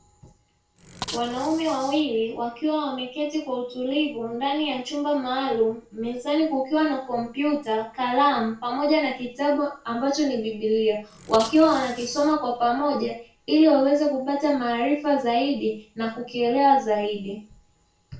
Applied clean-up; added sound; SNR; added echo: none; Bicycle; 16 dB; reverberation time 0.3 s.